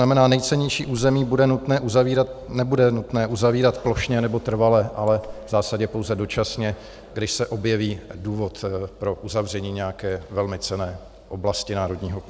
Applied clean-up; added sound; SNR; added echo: none; Bird; 18 dB; none.